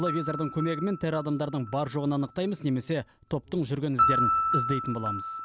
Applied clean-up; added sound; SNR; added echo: none; Piano; 2 dB; none.